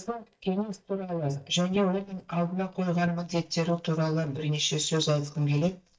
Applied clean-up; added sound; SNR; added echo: neural mask model DeepFilterNet 3.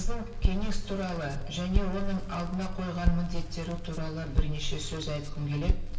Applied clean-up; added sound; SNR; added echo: none; Crackle; -4 dB; reverberation time 0.3 s.